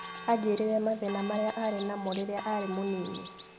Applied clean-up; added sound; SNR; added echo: none; Bird vocalization, bird call, bird song + Church bell; 10 dB; none.